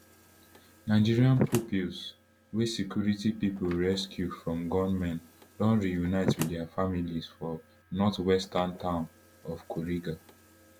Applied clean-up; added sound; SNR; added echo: none; Slam; 11 dB; none.